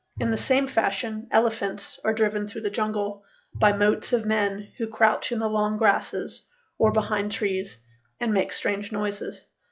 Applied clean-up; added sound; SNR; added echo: classical method log-MMSE.